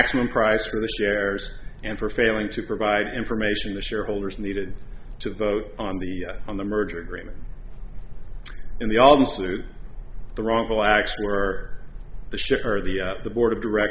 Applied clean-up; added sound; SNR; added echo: none; none; none; none.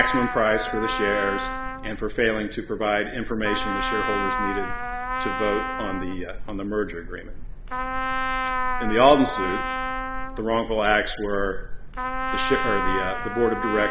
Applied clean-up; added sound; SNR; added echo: none; Trumpet; 5 dB; none.